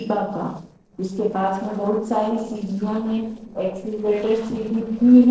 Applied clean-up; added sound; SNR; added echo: neural separator model SepFormer DNS4.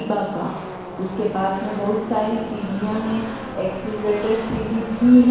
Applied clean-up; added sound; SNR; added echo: none; Car passing by / Race car, auto racing; 11 dB; reverberation time 1.1 s.